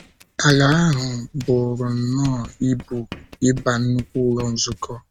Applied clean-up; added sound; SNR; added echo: neural mask model RNNoise.